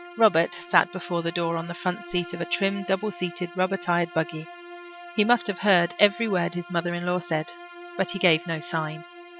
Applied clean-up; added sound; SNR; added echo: none; Bowed string instrument; 16 dB; none.